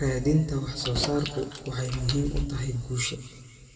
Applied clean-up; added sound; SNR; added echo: none; Keys jangling; 10 dB; reverberation time 1.5 s.